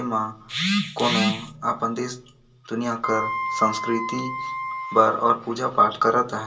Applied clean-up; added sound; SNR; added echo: none; Wind instrument, woodwind instrument; 5 dB; reverberation time 0.2 s.